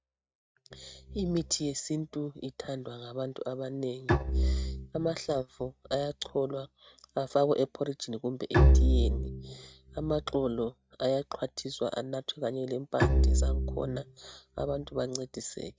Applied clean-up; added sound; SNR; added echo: neural mask model RNNoise.